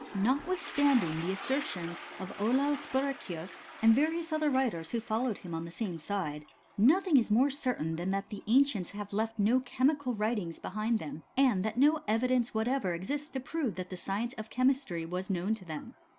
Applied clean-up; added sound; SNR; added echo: none; Toilet flush + Breathing; 19 dB; none.